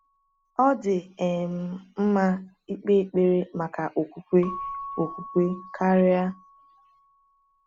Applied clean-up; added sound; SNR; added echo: none; Keyboard (musical) / Bell; 18 dB; none.